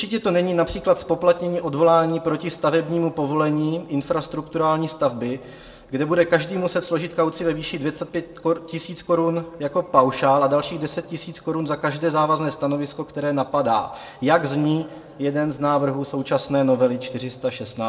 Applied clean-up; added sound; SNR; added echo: none; none; none; reverberation time 1.1 s.